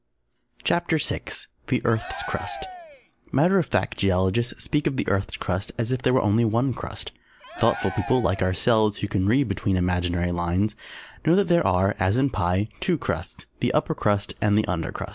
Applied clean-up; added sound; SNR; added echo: none; Cheering; 12 dB; none.